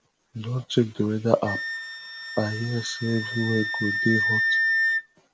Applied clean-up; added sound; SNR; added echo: none; Wind instrument, woodwind instrument; 1 dB; none.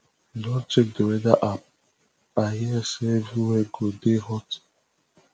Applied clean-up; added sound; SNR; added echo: none; none; none; none.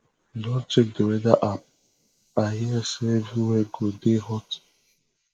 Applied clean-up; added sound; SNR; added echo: neural mask model Resemble Enhance denoiser.